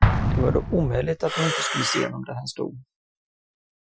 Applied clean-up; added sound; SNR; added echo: classical method Wiener filter.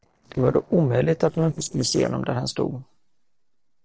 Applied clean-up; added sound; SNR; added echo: neural separator model SepFormer DNS4.